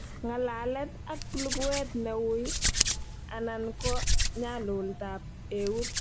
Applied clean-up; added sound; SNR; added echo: none; Hands; -2 dB; none.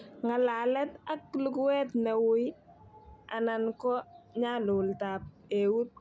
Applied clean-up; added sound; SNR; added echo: none; none; none; none.